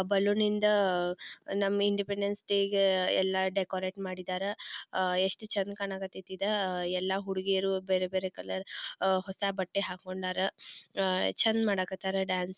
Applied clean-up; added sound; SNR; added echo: none; none; none; none.